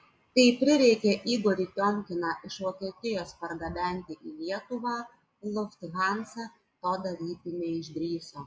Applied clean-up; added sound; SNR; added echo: none; none; none; none.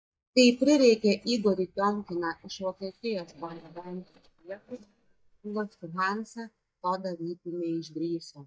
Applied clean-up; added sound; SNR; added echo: neural mask model DeepFilterNet 3.